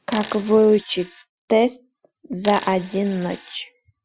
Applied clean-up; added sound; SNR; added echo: classical method Wiener filter.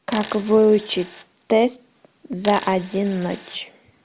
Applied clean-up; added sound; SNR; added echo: none; Coin (dropping); 17 dB; none.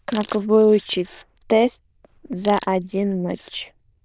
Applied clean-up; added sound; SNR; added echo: neural diffusion model UNIVERSE++.